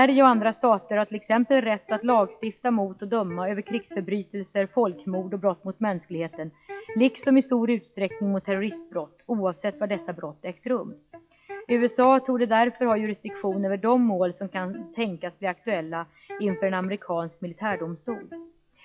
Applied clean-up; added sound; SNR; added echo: classical method log-MMSE.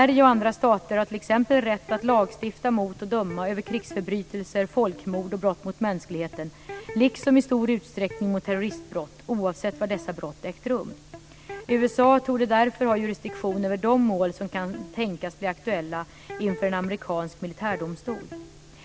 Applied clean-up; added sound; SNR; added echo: none; Electric guitar; 19 dB; none.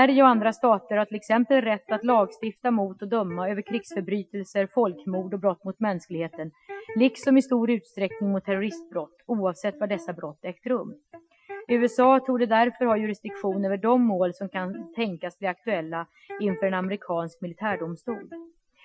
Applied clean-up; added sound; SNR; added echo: classical method Wiener filter.